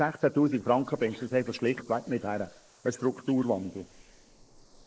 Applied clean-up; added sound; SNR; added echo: neural mask model Resemble Enhance denoiser.